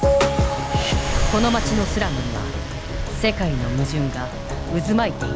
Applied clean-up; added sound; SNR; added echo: none; none; none; none.